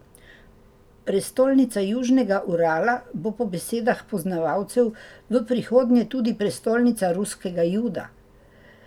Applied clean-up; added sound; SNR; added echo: none; none; none; none.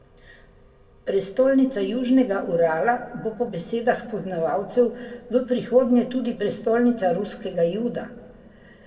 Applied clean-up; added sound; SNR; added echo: none; none; none; reverberation time 1.4 s.